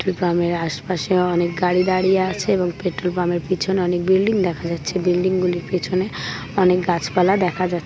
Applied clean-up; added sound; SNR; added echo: none; none; none; none.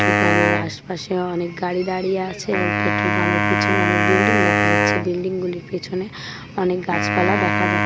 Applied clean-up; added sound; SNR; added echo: none; Wind instrument, woodwind instrument; -3 dB; none.